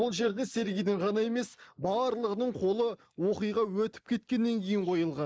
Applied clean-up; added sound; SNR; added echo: neural mask model Resemble Enhance denoiser.